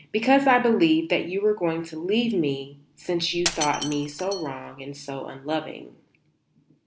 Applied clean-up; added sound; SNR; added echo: none; Shatter; 10 dB; none.